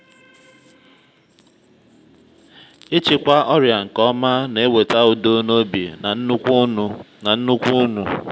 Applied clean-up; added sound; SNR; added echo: none; none; none; none.